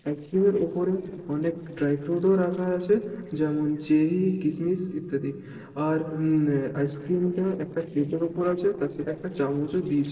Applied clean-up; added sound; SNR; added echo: neural separator model SepFormer DNS4.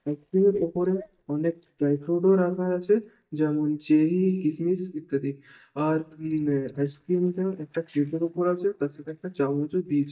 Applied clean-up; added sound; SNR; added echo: neural mask model DeepFilterNet 3.